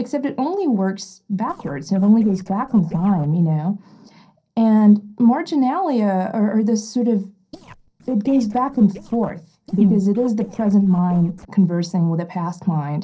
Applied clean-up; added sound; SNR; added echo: neural separator model SepFormer DNS4.